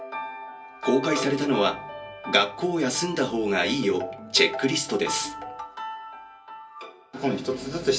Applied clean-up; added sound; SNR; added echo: none; none; none; reverberation time 0.3 s.